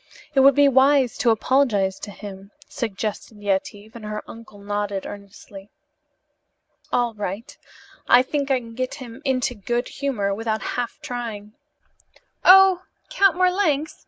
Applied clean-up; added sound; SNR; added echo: none; none; none; none.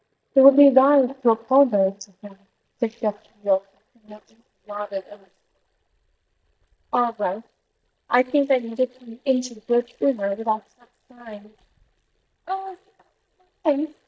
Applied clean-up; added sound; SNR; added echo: neural mask model DeepFilterNet 3.